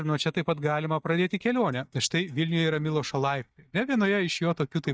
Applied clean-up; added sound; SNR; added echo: neural mask model DeepFilterNet 3.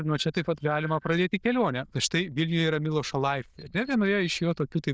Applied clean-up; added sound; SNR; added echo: neural diffusion model UNIVERSE++.